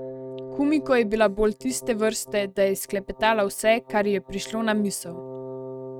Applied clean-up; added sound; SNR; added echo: neural mask model RNNoise.